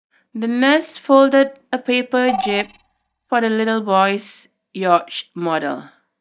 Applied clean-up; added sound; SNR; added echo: neural mask model DeepFilterNet 3.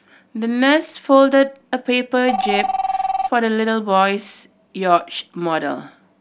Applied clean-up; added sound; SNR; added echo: none; Telephone; 7 dB; none.